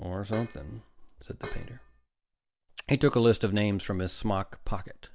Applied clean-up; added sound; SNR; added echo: none; Dishes, pots, and pans; 15 dB; none.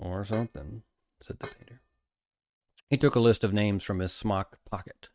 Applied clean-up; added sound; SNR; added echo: neural mask model RNNoise.